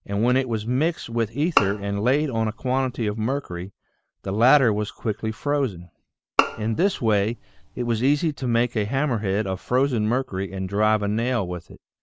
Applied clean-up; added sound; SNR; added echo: none; Bowed string instrument; 6 dB; none.